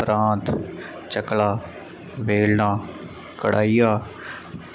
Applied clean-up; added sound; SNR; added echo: none; none; none; none.